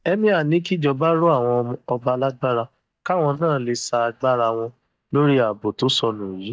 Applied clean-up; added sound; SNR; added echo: neural mask model DeepFilterNet 3.